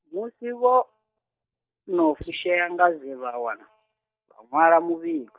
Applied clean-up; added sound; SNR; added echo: neural mask model DeepFilterNet 3.